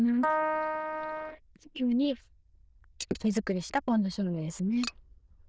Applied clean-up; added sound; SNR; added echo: neural diffusion model UNIVERSE++.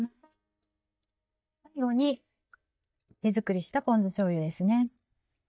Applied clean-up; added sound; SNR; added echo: neural mask model DeepFilterNet 3.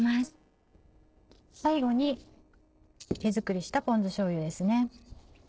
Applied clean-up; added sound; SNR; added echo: neural separator model SepFormer DNS4.